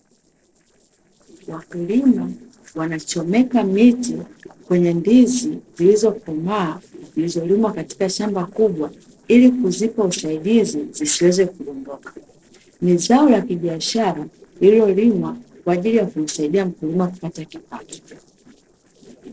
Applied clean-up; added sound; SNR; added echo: neural separator model SepFormer DNS4.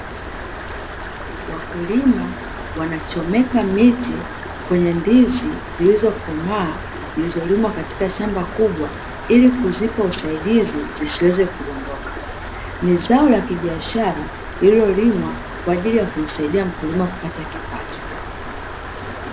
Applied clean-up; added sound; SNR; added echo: none; Stream; 10 dB; none.